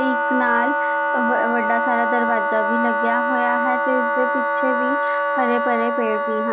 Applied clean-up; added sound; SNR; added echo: none; Wind instrument, woodwind instrument; -3 dB; none.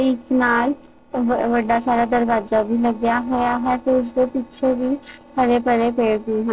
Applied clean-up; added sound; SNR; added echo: neural separator model SepFormer DNS4.